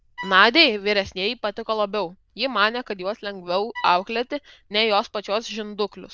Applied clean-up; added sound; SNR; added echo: neural diffusion model UNIVERSE++.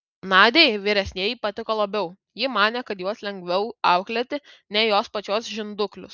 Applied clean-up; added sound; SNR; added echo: none; none; none; none.